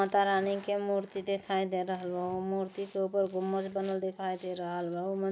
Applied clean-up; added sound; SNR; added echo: none; none; none; none.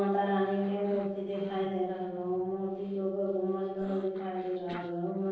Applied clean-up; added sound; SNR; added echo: neural separator model SepFormer DNS4.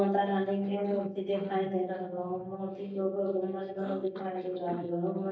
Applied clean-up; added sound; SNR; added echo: neural mask model DeepFilterNet 3.